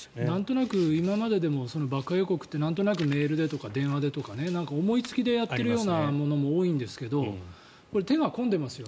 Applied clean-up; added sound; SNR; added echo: none; none; none; none.